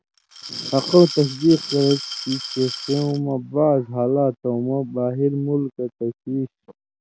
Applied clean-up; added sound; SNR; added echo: none; Glass; 11 dB; none.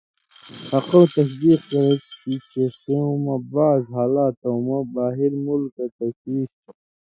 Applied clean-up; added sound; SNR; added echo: classical method Wiener filter.